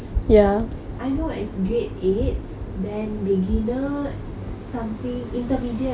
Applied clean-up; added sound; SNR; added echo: none; none; none; none.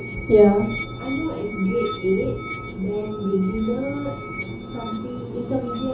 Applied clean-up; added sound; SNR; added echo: none; Musical instrument; 14 dB; reverberation time 0.8 s.